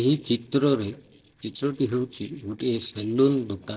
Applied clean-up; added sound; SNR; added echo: neural separator model SepFormer DNS4.